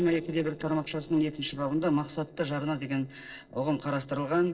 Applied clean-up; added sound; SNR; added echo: neural separator model SepFormer DNS4.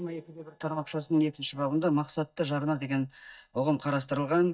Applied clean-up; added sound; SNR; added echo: neural mask model DeepFilterNet 3.